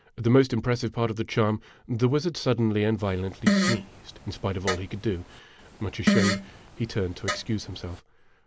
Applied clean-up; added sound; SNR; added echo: none; Fart; 2 dB; none.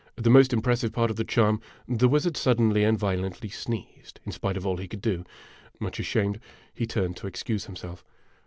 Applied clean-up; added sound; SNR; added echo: none; none; none; none.